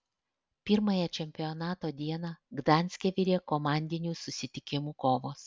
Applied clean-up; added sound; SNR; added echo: none; none; none; none.